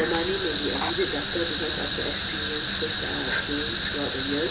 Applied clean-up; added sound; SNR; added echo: none; Fire; -2 dB; reverberation time 2.2 s.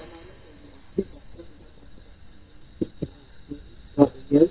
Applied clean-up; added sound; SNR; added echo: neural mask model DeepFilterNet 3.